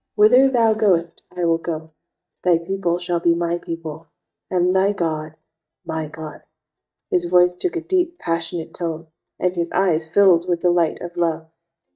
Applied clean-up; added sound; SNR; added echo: neural mask model DeepFilterNet 3.